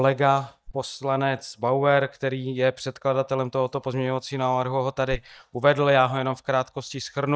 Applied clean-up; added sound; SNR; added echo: neural mask model DeepFilterNet 3.